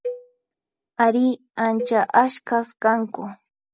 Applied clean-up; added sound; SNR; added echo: none; Cowbell; 16 dB; none.